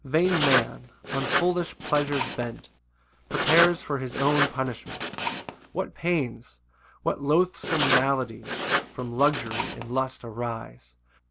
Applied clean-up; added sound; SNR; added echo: none; Writing; 0 dB; none.